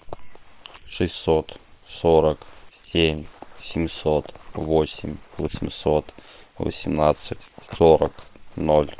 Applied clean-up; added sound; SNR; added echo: neural separator model SepFormer WHAM!.